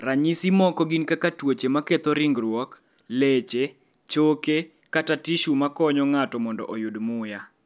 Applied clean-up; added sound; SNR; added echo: none; none; none; none.